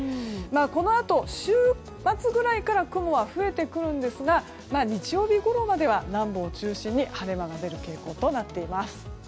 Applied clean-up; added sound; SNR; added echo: none; none; none; none.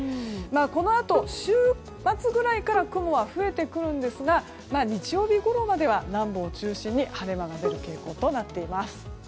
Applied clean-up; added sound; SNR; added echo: none; Bowed string instrument; 11 dB; none.